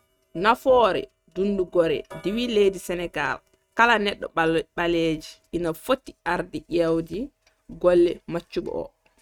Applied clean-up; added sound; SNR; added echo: neural mask model RNNoise.